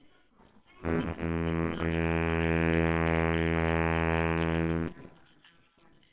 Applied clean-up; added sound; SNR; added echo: neural separator model SepFormer WHAMR!.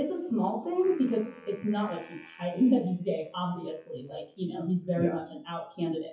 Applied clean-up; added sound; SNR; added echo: classical method WPE with log-MMSE.